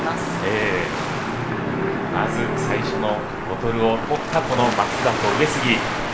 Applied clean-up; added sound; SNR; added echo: none; Waves, surf; 7 dB; reverberation time 1.9 s.